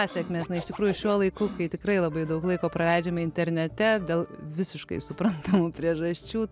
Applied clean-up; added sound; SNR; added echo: none; Scratching (performance technique); 16 dB; none.